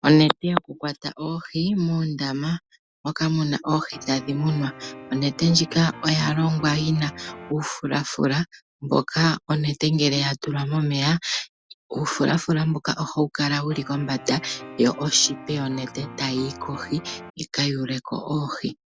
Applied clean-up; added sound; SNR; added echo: none; Piano; 16 dB; none.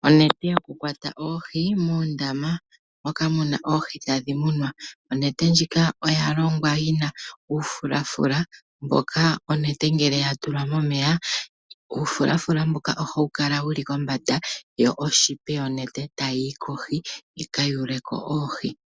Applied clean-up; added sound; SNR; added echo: none; none; none; none.